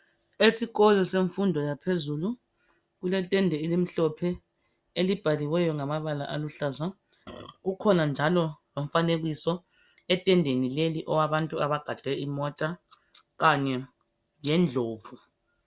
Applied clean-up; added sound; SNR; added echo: none; none; none; none.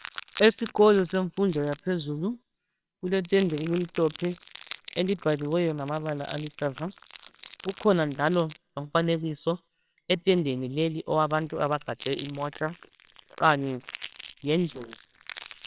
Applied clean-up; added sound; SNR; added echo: neural separator model SepFormer WHAMR!.